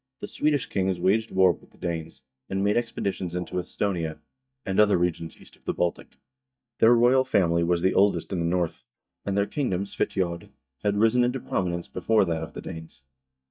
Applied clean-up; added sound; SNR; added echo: neural mask model DeepFilterNet 3.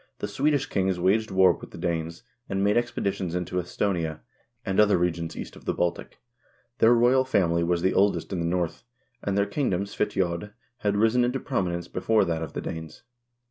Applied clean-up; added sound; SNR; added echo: none; none; none; none.